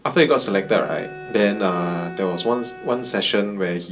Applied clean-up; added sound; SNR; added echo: none; Bowed string instrument; 16 dB; reverberation time 0.2 s.